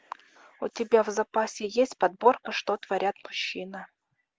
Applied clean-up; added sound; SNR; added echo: none; none; none; none.